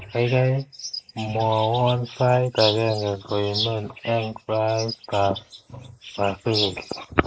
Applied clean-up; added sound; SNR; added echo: neural mask model Resemble Enhance denoiser.